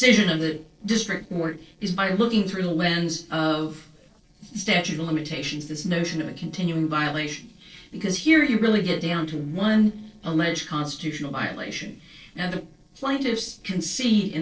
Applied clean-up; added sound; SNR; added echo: neural separator model SepFormer DNS4.